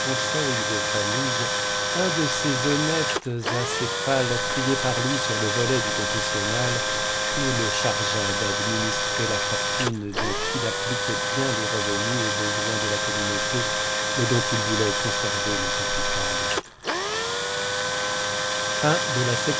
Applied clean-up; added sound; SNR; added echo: none; Tools; -3 dB; none.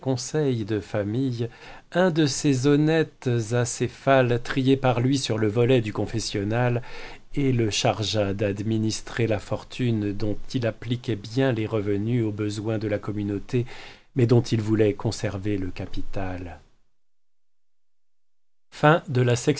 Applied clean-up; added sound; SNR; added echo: none; none; none; none.